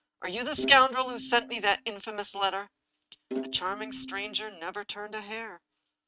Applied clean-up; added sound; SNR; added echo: neural mask model RNNoise.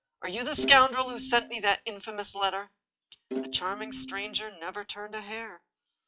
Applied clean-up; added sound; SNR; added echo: classical method log-MMSE.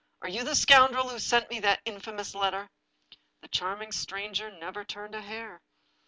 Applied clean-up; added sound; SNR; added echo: none; none; none; none.